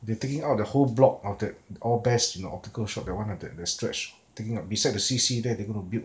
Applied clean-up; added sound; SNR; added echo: none; none; none; none.